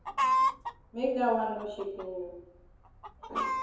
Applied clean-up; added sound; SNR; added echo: none; Chicken, rooster; -1 dB; reverberation time 0.9 s.